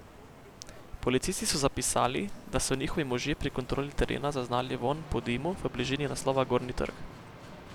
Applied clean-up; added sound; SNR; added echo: none; Bicycle; 16 dB; none.